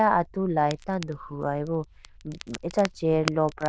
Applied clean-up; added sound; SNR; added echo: neural diffusion model UNIVERSE++.